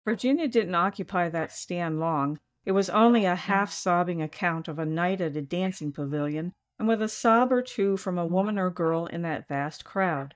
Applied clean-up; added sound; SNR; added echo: neural mask model DeepFilterNet 3.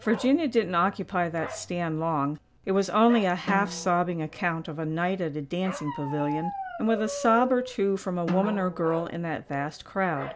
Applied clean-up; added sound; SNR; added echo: none; Bark + Drum; 12 dB; none.